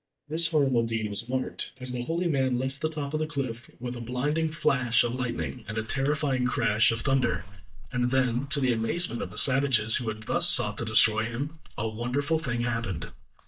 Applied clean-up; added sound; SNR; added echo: neural mask model DeepFilterNet 3.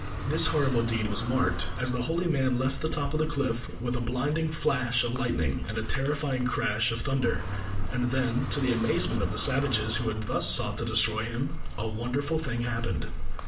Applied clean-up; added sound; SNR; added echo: none; Car; 12 dB; reverberation time 0.4 s.